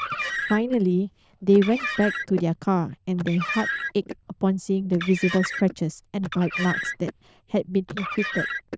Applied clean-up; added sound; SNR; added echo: neural diffusion model UNIVERSE++.